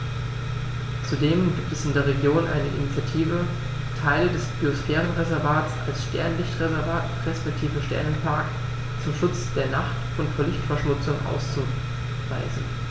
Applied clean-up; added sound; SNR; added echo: none; none; none; none.